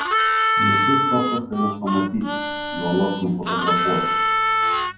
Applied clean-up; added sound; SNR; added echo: none; Harmonica; -3 dB; reverberation time 0.9 s.